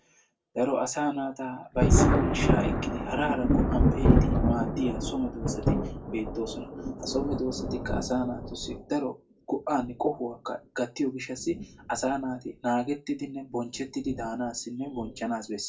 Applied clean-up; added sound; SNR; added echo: none; Thunder; -2 dB; reverberation time 0.2 s.